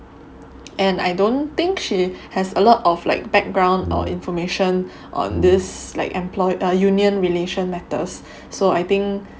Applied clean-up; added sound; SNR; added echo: none; Brass instrument; 9 dB; none.